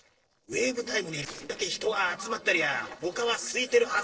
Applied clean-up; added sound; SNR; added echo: neural separator model SepFormer DNS4.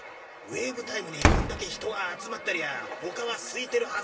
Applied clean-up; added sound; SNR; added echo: none; Slam; -2 dB; reverberation time 2.6 s.